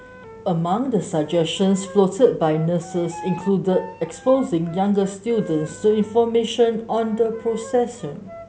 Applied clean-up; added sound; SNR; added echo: none; Wind instrument, woodwind instrument; 19 dB; none.